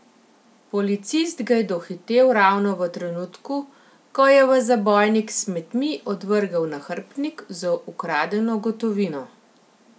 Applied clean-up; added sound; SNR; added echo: none; none; none; none.